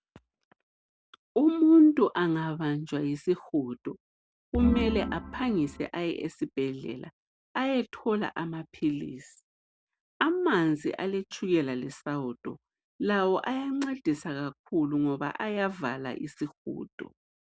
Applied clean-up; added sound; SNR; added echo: none; Organ; 3 dB; none.